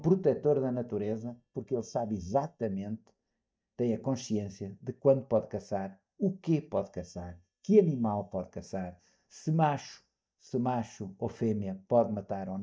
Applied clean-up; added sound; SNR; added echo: neural mask model DeepFilterNet 3.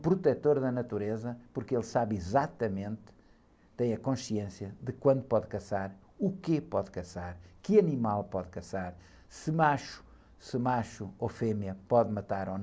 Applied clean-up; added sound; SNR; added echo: none; none; none; none.